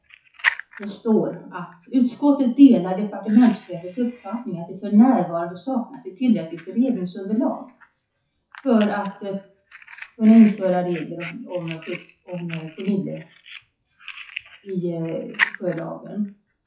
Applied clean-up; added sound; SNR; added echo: classical method WPE with log-MMSE.